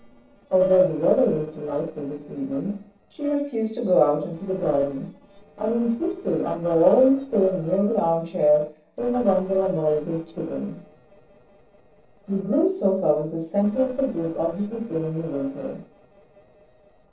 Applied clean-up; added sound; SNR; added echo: neural separator model SepFormer DNS4.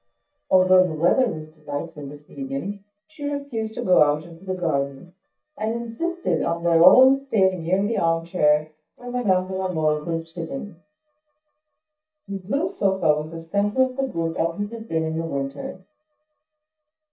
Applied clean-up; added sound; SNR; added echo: neural mask model DeepFilterNet 3.